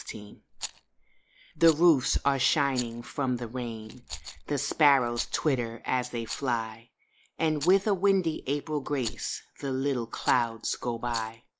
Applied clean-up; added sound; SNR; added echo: neural mask model Resemble Enhance denoiser.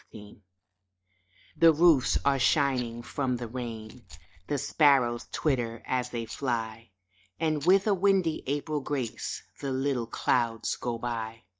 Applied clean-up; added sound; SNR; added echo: neural mask model DeepFilterNet 3.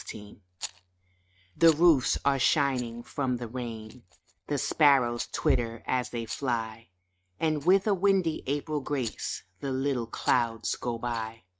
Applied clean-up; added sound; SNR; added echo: neural mask model RNNoise.